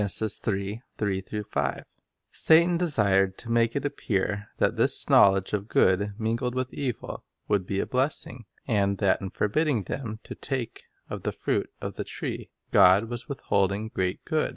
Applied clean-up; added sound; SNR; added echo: none; none; none; none.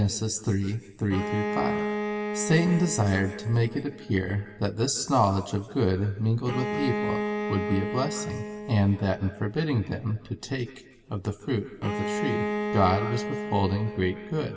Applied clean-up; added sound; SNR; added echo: none; Bowed string instrument; 6 dB; reverberation time 1.4 s.